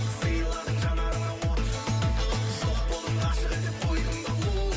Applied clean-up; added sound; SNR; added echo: none; none; none; none.